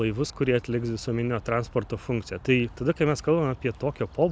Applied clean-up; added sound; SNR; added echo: none; none; none; none.